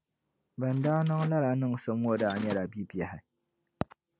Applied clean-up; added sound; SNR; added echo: none; Mechanisms; 15 dB; none.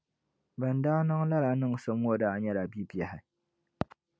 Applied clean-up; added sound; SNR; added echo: none; none; none; none.